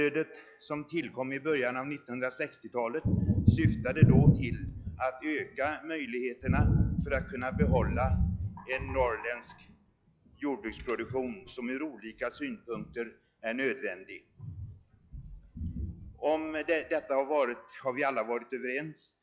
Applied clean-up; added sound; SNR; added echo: classical method log-MMSE.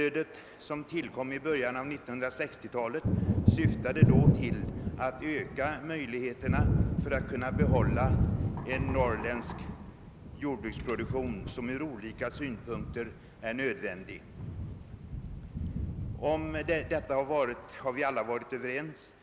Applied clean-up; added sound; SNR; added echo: none; Thunder; -2 dB; none.